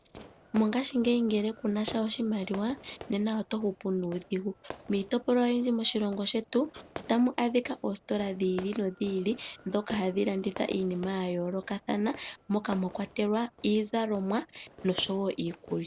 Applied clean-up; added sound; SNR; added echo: none; Fireworks; 19 dB; none.